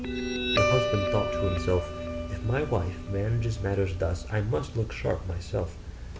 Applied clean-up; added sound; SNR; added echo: none; Guitar; 4 dB; none.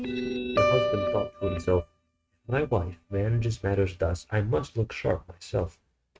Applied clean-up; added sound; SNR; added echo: neural mask model RNNoise.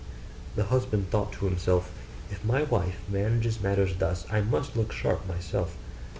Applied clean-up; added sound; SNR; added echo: none; none; none; none.